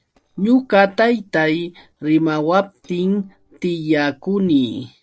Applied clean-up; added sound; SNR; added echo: neural separator model SepFormer DNS4.